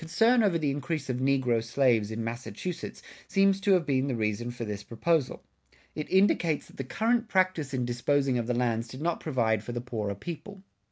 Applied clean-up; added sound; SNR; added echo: none; none; none; none.